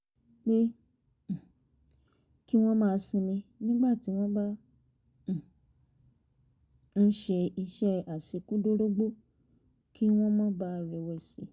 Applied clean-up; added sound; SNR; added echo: none; none; none; none.